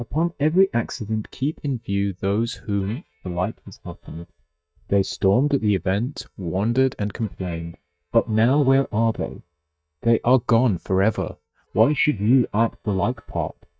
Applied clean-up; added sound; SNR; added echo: neural mask model DeepFilterNet 3.